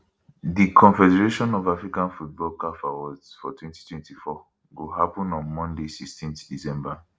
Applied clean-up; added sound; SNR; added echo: none; none; none; none.